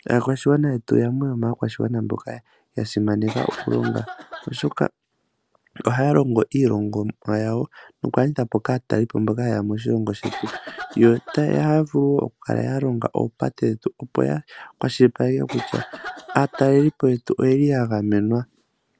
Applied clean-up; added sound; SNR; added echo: none; Cough; 13 dB; none.